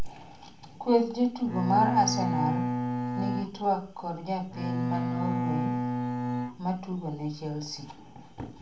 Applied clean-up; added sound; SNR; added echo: none; Bowed string instrument; 0 dB; reverberation time 0.3 s.